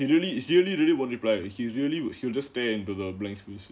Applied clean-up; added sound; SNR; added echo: none; none; none; none.